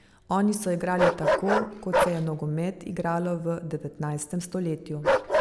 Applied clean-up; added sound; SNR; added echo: none; Bark; 0 dB; none.